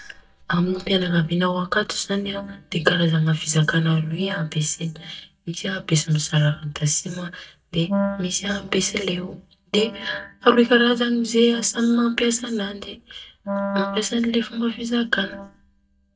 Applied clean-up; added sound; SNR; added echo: neural mask model DeepFilterNet 3.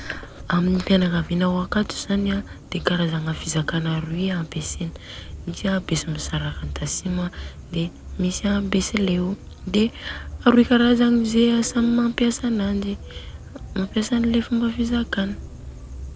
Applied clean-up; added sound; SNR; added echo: none; none; none; none.